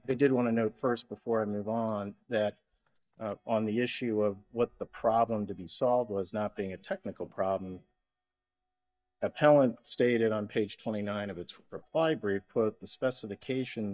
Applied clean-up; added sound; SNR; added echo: neural mask model DeepFilterNet 3.